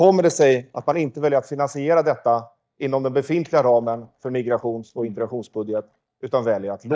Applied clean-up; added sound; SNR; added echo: neural mask model DeepFilterNet 3.